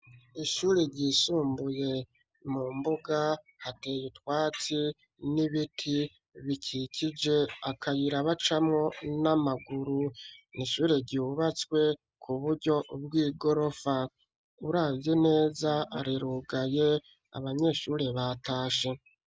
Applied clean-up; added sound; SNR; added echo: none; none; none; none.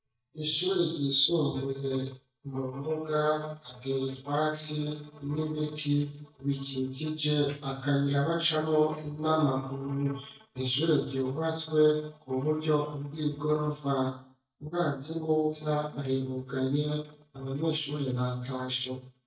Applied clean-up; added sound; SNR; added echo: neural mask model DeepFilterNet 3.